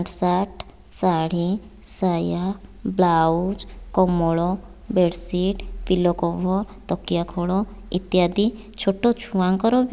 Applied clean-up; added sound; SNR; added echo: none; none; none; none.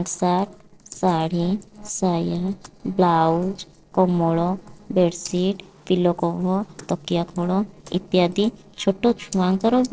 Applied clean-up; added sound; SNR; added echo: neural separator model SepFormer DNS4.